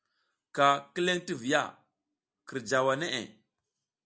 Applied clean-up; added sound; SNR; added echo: none; none; none; none.